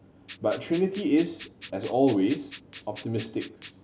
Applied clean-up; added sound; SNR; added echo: none; Rattle (instrument); 10 dB; none.